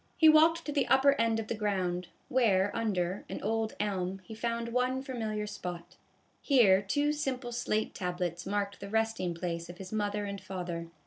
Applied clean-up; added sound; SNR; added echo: none; none; none; none.